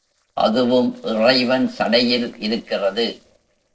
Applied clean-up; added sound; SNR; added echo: neural separator model SepFormer DNS4.